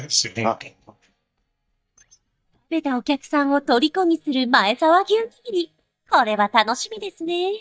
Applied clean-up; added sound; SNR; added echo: neural mask model DeepFilterNet 3.